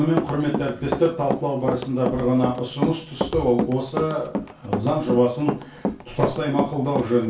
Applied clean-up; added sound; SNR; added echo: none; Run; 6 dB; reverberation time 0.2 s.